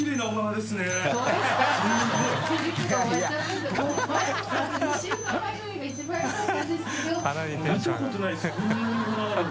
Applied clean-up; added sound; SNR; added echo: none; Alarm + Tools; 13 dB; none.